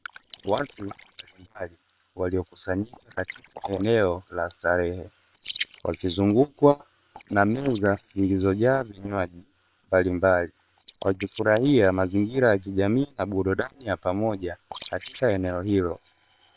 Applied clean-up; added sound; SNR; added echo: neural separator model SepFormer WHAM!.